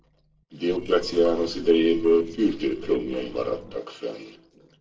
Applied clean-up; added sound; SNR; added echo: neural separator model SepFormer DNS4.